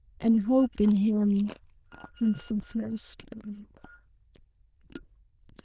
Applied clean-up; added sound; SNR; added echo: neural diffusion model UNIVERSE++.